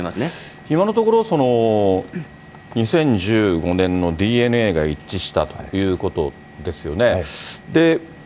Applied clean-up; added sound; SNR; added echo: none; none; none; none.